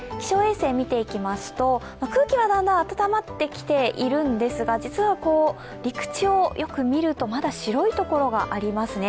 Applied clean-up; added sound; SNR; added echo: none; none; none; none.